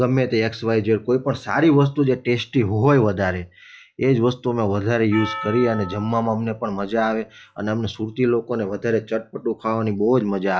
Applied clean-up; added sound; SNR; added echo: classical method log-MMSE.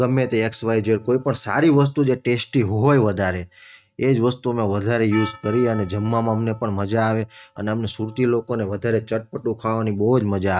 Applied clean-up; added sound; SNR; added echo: neural mask model RNNoise.